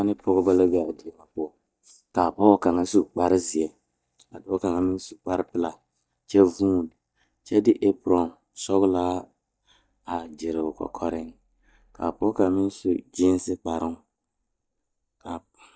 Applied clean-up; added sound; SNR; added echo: neural mask model DeepFilterNet 3.